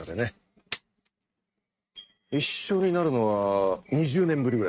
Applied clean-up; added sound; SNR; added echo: neural mask model RNNoise.